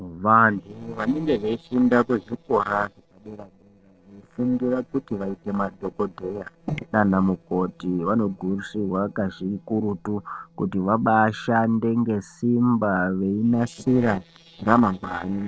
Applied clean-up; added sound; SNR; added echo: neural separator model SepFormer DNS4.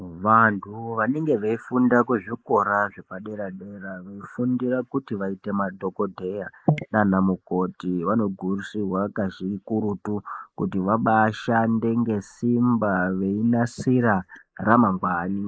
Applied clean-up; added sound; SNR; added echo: neural mask model Resemble Enhance denoiser.